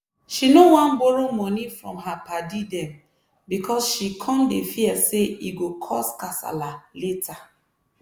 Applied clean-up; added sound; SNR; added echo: none; none; none; none.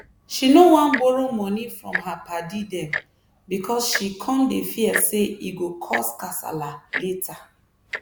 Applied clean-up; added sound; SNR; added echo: none; Tick-tock; 12 dB; none.